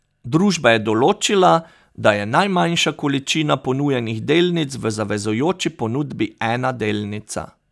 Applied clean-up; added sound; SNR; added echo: none; none; none; none.